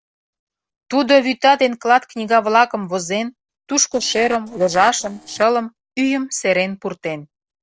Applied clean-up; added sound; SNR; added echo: neural separator model SepFormer DNS4.